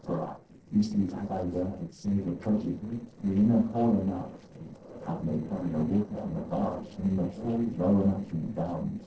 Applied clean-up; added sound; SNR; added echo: neural separator model SepFormer DNS4.